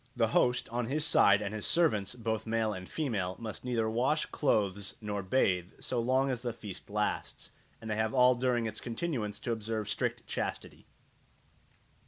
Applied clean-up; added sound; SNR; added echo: none; none; none; none.